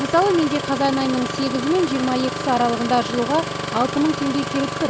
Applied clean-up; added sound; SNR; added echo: none; Engine starting; 6 dB; none.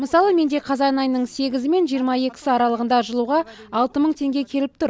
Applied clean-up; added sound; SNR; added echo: none; none; none; none.